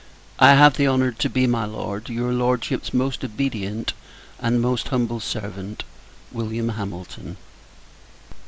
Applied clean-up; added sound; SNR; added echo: none; none; none; none.